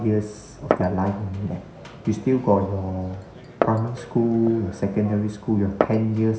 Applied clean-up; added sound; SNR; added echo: none; Glass; 8 dB; reverberation time 0.7 s.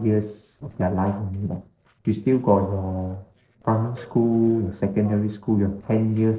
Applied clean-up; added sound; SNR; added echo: neural separator model SepFormer DNS4.